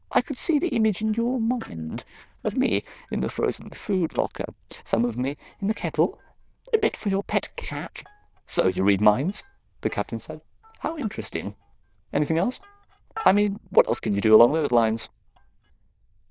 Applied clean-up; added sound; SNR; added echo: neural diffusion model UNIVERSE++.